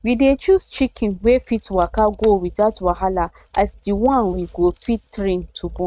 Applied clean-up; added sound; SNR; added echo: neural mask model RNNoise.